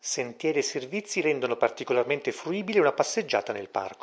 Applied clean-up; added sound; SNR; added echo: none; none; none; none.